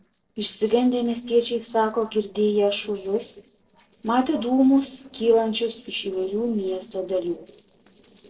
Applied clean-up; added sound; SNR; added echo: neural separator model SepFormer DNS4.